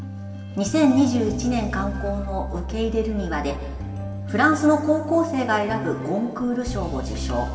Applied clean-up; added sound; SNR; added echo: none; none; none; reverberation time 2.2 s.